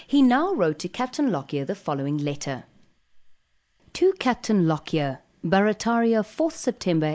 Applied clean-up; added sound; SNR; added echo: neural mask model Resemble Enhance denoiser.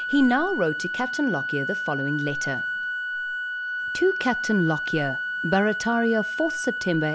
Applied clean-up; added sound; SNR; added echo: none; Organ; 3 dB; none.